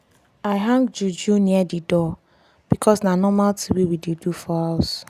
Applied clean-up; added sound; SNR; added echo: none; none; none; none.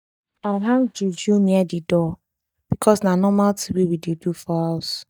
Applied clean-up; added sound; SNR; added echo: neural mask model DeepFilterNet 3.